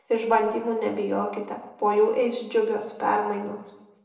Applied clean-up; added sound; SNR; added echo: none; none; none; reverberation time 0.8 s.